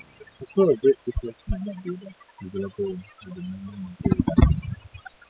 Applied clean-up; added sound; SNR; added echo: classical method spectral subtraction.